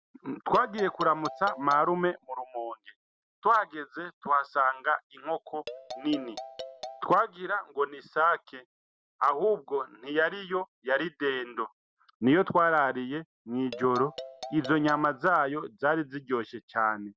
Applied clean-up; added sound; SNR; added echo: none; Marimba, xylophone; 14 dB; none.